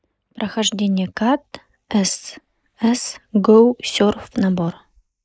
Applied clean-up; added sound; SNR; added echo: neural mask model Resemble Enhance denoiser.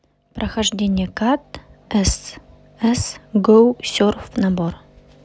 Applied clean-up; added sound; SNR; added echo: none; none; none; none.